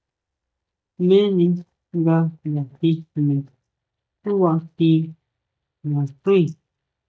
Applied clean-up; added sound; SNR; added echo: neural mask model DeepFilterNet 3.